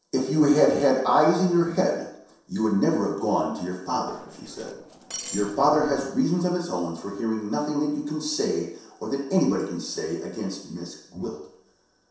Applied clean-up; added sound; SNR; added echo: neural separator model SepFormer DNS4.